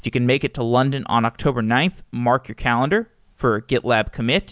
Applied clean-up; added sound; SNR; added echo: none; none; none; none.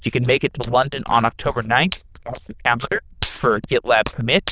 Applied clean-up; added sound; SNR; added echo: neural diffusion model UNIVERSE++.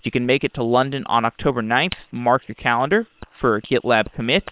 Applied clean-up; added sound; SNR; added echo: neural separator model SepFormer WHAM!.